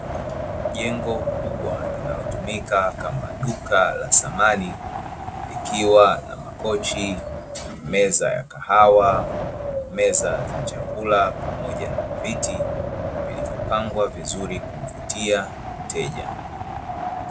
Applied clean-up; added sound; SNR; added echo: none; Wind; 6 dB; none.